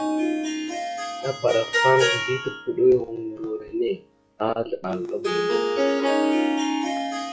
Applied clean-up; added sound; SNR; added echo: classical method log-MMSE.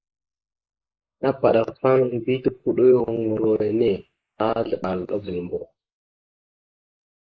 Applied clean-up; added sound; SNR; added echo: neural mask model Resemble Enhance denoiser.